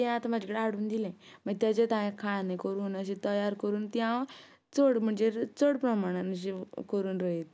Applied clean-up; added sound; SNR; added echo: none; none; none; none.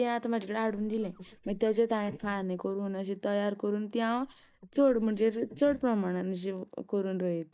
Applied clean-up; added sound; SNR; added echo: neural mask model DeepFilterNet 3.